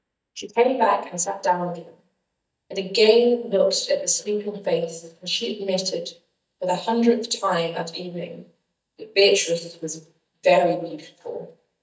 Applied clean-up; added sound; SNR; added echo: neural mask model DeepFilterNet 3.